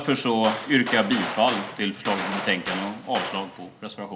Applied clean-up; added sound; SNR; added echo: none; Gunshot, gunfire; 7 dB; reverberation time 0.4 s.